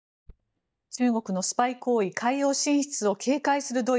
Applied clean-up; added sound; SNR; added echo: neural mask model DeepFilterNet 3.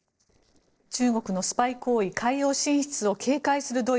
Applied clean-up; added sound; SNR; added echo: neural separator model SepFormer DNS4.